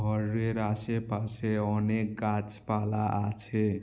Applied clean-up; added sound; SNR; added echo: none; none; none; none.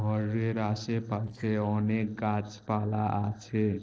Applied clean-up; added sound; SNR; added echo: neural separator model SepFormer DNS4.